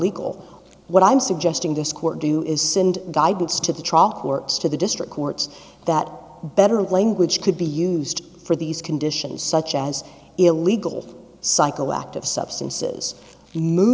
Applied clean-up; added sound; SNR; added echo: none; none; none; none.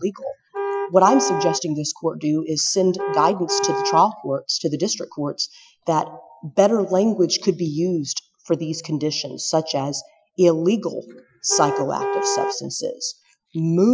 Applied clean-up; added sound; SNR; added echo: classical method Wiener filter.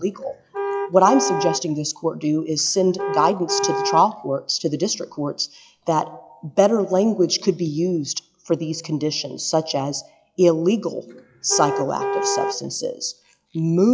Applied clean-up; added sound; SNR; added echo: classical method log-MMSE.